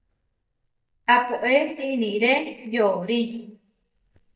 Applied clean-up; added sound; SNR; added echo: neural mask model DeepFilterNet 3.